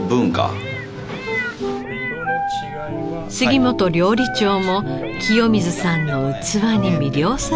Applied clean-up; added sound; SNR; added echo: none; Meow; 13 dB; none.